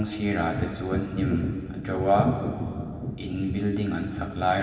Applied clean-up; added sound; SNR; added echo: none; none; none; reverberation time 2.6 s.